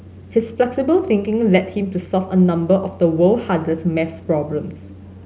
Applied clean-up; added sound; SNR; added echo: none; none; none; none.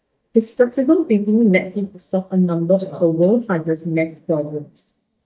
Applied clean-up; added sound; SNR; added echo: neural mask model DeepFilterNet 3.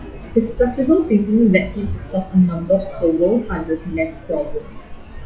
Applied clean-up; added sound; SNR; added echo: classical method WPE with log-MMSE.